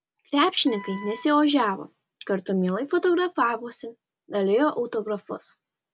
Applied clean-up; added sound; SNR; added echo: none; Wind instrument, woodwind instrument; 18 dB; none.